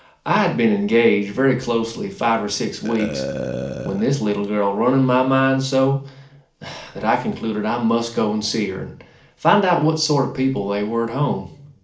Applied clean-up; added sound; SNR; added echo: none; Burping, eructation; 10 dB; reverberation time 0.4 s.